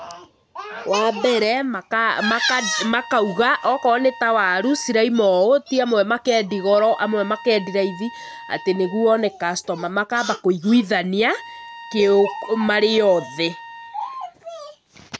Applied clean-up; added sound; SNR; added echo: none; Trumpet; 18 dB; none.